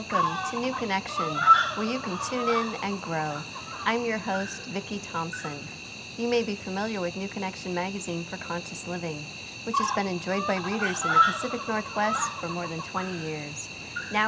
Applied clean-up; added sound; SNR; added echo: none; Cricket; -1 dB; none.